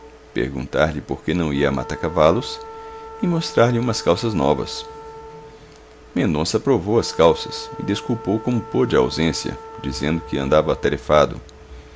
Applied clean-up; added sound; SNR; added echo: none; Wind instrument, woodwind instrument; 17 dB; none.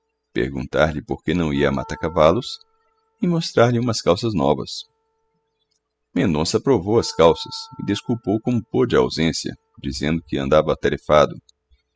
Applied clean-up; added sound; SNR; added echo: classical method spectral subtraction.